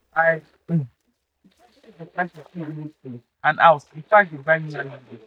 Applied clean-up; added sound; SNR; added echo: neural mask model DeepFilterNet 3.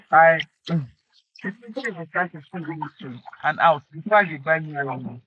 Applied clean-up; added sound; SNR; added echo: neural mask model Resemble Enhance denoiser.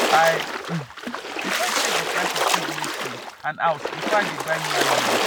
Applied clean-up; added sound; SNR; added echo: none; Splash, splatter; -2 dB; none.